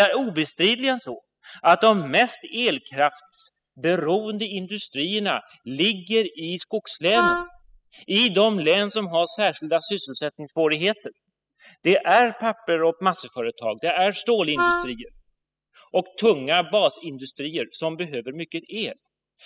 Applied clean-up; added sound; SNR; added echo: classical method spectral subtraction.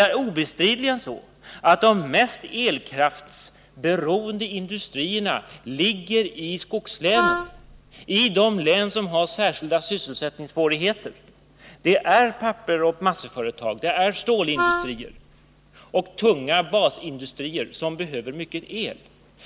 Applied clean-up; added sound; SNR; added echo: none; Wind instrument, woodwind instrument; 2 dB; none.